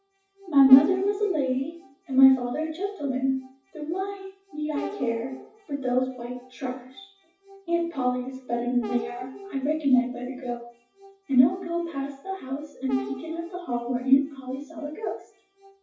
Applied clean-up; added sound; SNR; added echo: classical method WPE with log-MMSE.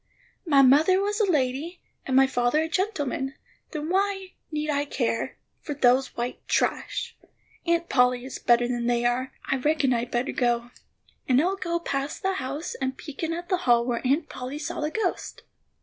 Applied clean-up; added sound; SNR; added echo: none; none; none; none.